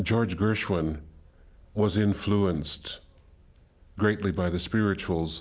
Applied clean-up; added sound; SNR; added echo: none; none; none; none.